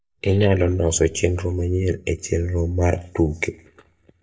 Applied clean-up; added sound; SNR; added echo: neural mask model DeepFilterNet 3.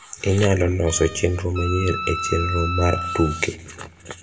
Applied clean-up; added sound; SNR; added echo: none; Wind instrument, woodwind instrument; 8 dB; reverberation time 1.1 s.